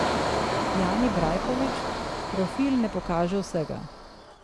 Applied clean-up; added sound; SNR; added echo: none; Engine; 1 dB; none.